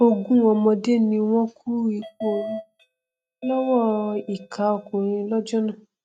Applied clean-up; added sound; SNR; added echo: neural mask model RNNoise.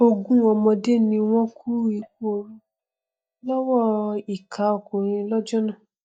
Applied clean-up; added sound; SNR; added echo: neural mask model DeepFilterNet 3.